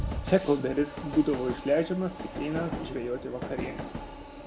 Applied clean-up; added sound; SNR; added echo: none; Train; 8 dB; reverberation time 0.4 s.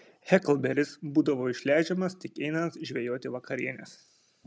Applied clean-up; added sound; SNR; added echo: none; none; none; none.